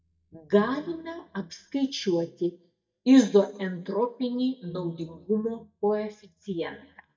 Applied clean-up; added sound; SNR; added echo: neural mask model DeepFilterNet 3.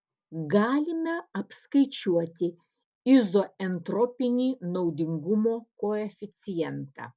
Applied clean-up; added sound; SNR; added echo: none; none; none; none.